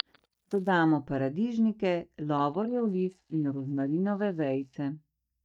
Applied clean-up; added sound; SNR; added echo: neural mask model DeepFilterNet 3.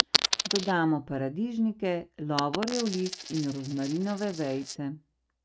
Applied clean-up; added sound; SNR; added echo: neural mask model RNNoise.